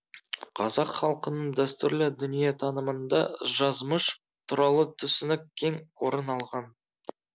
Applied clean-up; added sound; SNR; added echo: none; none; none; none.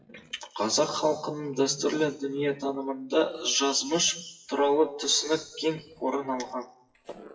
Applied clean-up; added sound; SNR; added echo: classical method WPE with log-MMSE.